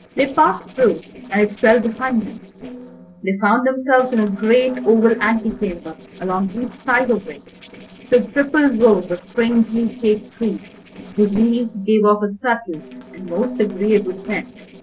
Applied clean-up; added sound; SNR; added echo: neural separator model SepFormer DNS4.